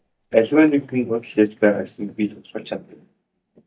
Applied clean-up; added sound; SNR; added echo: neural mask model DeepFilterNet 3.